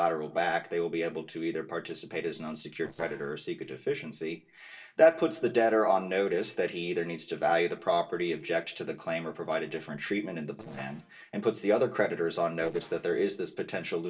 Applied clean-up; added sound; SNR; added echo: neural separator model SepFormer DNS4.